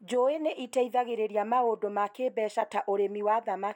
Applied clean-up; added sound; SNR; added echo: none; none; none; none.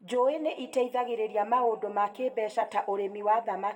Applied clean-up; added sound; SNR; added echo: none; none; none; reverberation time 1.2 s.